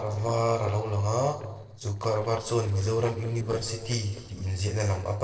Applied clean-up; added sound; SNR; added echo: neural separator model SepFormer DNS4.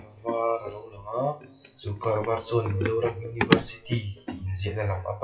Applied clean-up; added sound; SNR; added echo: classical method WPE with log-MMSE.